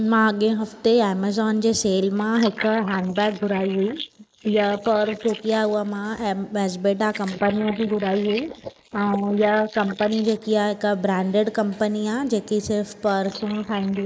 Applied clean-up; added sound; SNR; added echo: neural mask model Resemble Enhance denoiser.